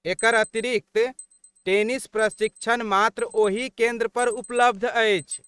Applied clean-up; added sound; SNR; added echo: neural mask model RNNoise.